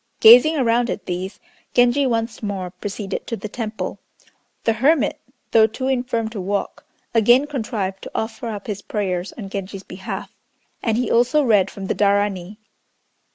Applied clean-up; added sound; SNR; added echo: none; none; none; none.